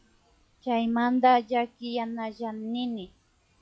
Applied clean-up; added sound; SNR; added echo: classical method log-MMSE.